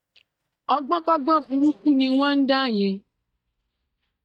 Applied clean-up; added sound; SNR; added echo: neural mask model DeepFilterNet 3.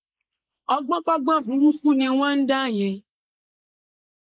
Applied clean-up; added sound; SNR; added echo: neural mask model Resemble Enhance denoiser.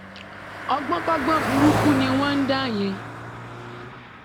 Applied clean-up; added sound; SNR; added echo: none; Car passing by; 4 dB; none.